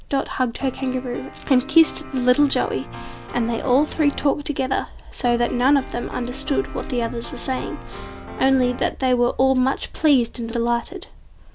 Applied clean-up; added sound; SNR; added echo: none; Piano; 14 dB; none.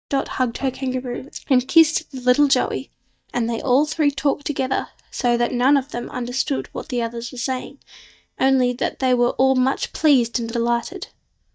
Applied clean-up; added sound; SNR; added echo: neural mask model DeepFilterNet 3.